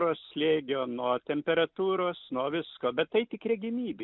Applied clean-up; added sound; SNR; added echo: none; none; none; none.